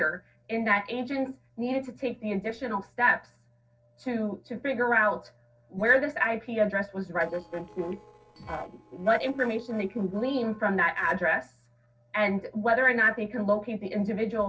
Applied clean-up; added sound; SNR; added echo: neural separator model SepFormer DNS4.